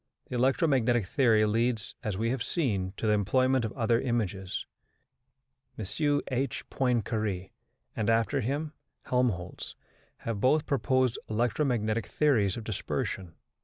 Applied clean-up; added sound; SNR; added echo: none; none; none; none.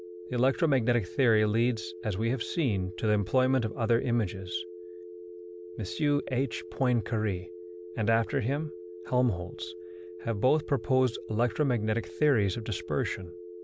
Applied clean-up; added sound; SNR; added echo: none; Telephone; 14 dB; none.